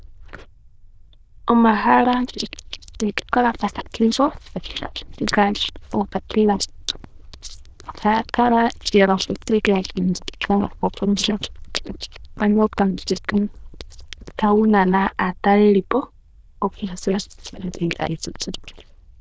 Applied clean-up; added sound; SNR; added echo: neural diffusion model UNIVERSE++.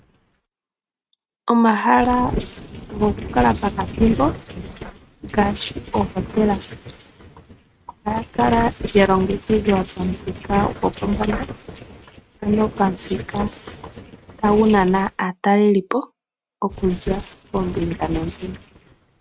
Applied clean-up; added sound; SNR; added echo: neural mask model RNNoise.